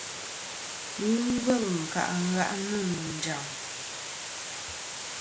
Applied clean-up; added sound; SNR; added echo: none; Water; 6 dB; none.